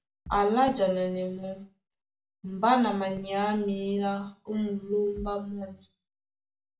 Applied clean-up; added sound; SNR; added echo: none; Bass drum; 14 dB; reverberation time 0.4 s.